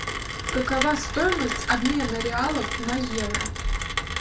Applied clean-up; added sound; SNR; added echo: none; Rain; 3 dB; reverberation time 0.2 s.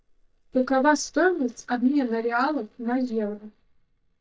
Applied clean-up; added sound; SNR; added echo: neural mask model DeepFilterNet 3.